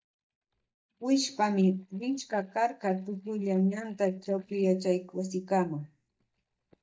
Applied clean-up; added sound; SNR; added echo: neural mask model DeepFilterNet 3.